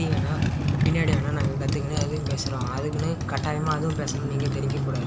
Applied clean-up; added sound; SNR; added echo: none; Motorcycle; -4 dB; none.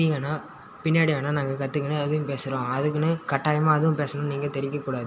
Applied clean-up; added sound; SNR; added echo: none; none; none; none.